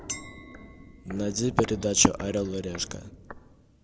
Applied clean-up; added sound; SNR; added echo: none; Walk, footsteps + Chink, clink; 13 dB; none.